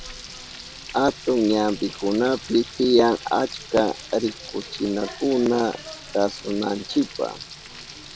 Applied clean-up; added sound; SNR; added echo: none; Frying (food); 15 dB; none.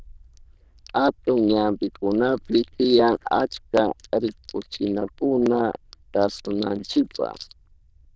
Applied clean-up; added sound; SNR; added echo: neural diffusion model UNIVERSE++.